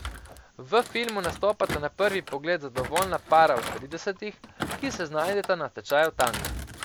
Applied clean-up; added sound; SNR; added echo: none; Thump, thud; 10 dB; none.